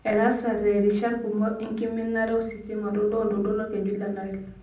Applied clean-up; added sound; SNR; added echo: none; none; none; reverberation time 0.6 s.